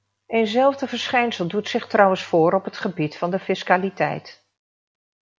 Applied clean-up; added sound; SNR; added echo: none; none; none; none.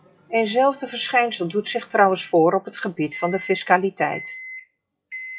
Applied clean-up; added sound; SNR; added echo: classical method WPE with log-MMSE.